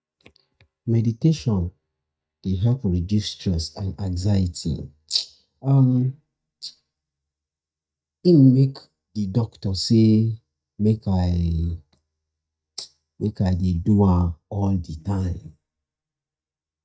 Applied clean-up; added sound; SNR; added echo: neural mask model DeepFilterNet 3.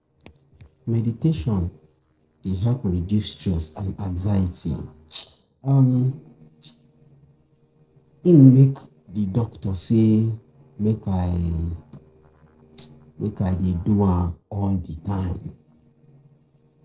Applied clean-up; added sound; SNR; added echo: neural separator model SepFormer DNS4.